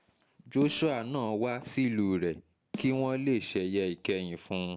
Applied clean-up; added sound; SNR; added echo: none; Snare drum; 18 dB; none.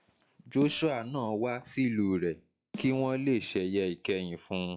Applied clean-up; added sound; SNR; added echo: classical method log-MMSE.